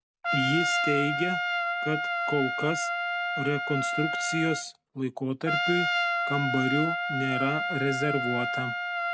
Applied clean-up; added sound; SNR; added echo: none; Trumpet; -1 dB; none.